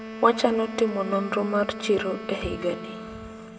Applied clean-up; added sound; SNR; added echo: none; Wind instrument, woodwind instrument; 11 dB; reverberation time 0.9 s.